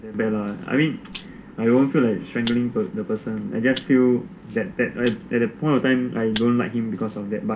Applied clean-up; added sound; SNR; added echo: none; Rattle (instrument); 11 dB; none.